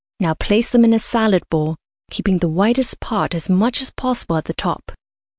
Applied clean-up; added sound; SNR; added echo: none; none; none; none.